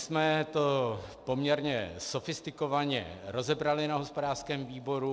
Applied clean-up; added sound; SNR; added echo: none; none; none; none.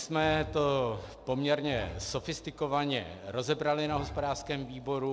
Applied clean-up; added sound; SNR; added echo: none; Bowed string instrument; 13 dB; none.